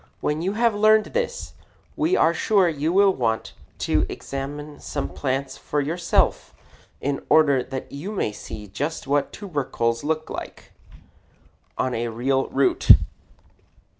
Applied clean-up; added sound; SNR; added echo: none; none; none; none.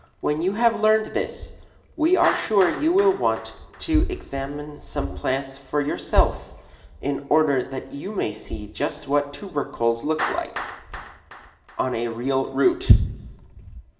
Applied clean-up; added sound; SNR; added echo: none; Clapping; 15 dB; reverberation time 1.1 s.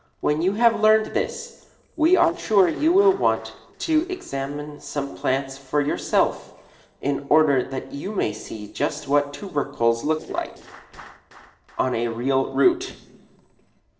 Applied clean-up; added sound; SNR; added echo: neural separator model SepFormer DNS4.